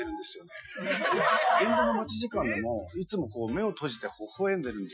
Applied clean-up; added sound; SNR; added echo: classical method Wiener filter.